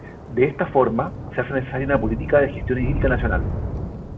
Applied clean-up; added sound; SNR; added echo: none; Thunder / Rain; 5 dB; none.